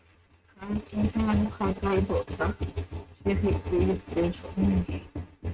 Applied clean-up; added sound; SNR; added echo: neural mask model RNNoise.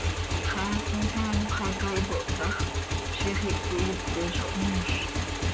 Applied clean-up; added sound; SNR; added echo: none; Motorcycle / Engine; -3 dB; none.